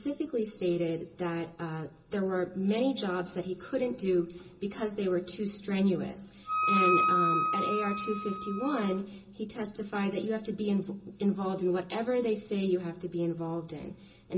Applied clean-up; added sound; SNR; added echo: none; Wind instrument, woodwind instrument; -2 dB; reverberation time 0.2 s.